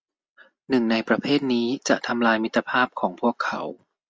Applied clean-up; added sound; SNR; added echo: none; none; none; none.